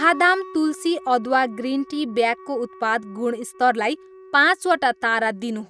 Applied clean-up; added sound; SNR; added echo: neural mask model RNNoise.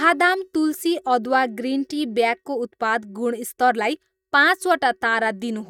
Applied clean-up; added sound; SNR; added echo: neural mask model DeepFilterNet 3.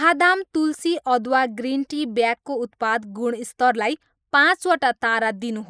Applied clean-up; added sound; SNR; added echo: neural mask model Resemble Enhance denoiser.